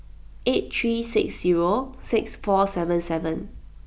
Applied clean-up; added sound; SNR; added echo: none; none; none; none.